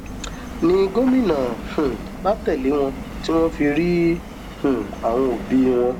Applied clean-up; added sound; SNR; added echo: none; Subway, metro, underground; 11 dB; none.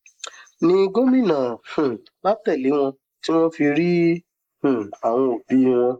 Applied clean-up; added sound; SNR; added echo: neural mask model Resemble Enhance denoiser.